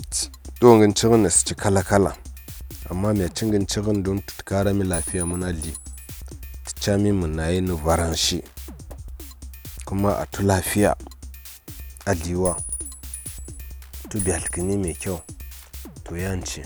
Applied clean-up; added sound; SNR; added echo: none; Chink, clink + Drum kit; 12 dB; none.